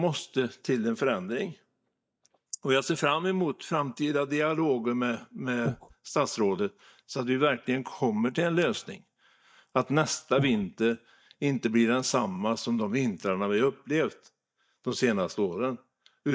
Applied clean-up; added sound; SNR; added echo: neural mask model DeepFilterNet 3.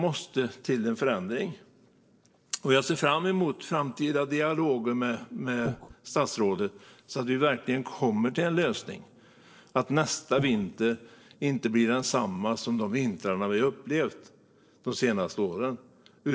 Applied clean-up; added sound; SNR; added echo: neural separator model SepFormer DNS4.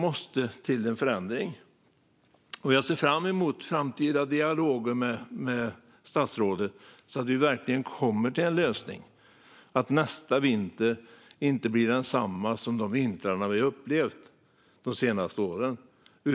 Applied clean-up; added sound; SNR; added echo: none; none; none; none.